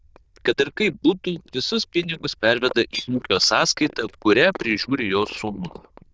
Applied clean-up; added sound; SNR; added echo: neural diffusion model UNIVERSE++.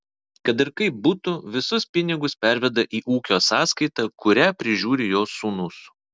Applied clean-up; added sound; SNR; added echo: none; none; none; none.